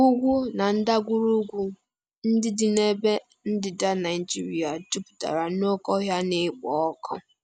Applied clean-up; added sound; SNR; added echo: none; none; none; none.